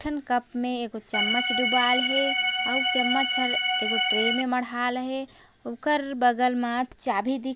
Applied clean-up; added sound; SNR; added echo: none; Organ; -4 dB; none.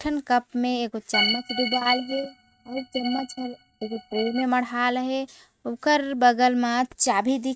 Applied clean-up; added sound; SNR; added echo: neural mask model RNNoise.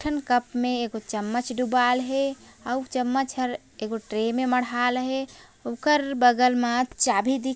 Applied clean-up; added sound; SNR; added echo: none; none; none; none.